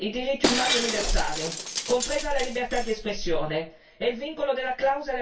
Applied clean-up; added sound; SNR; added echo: none; Shatter; 4 dB; reverberation time 0.2 s.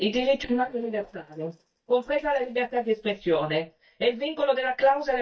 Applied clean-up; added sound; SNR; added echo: neural mask model DeepFilterNet 3.